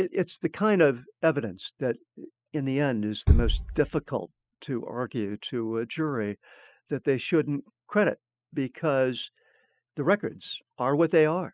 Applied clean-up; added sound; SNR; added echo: classical method spectral subtraction.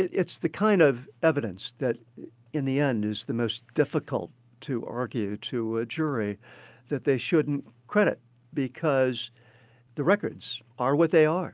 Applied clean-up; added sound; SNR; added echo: none; none; none; none.